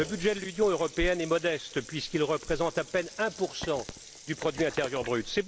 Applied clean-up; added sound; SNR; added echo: none; Water tap, faucet + Telephone; 15 dB; none.